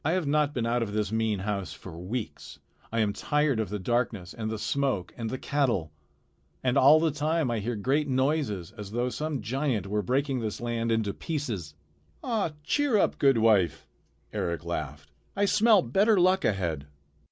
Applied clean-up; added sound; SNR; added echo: none; none; none; none.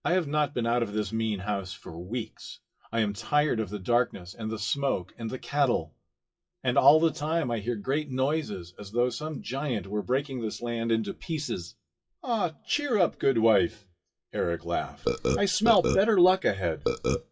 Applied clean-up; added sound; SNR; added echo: classical method WPE with log-MMSE.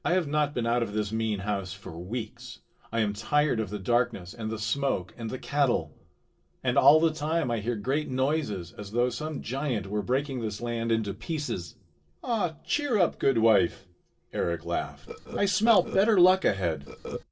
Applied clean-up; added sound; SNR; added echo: neural separator model SepFormer DNS4.